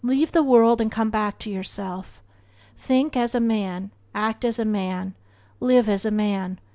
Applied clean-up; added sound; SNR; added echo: none; none; none; none.